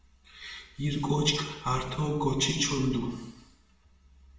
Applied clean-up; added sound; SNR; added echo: none; none; none; reverberation time 0.7 s.